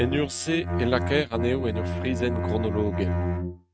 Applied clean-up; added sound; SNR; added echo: neural mask model RNNoise.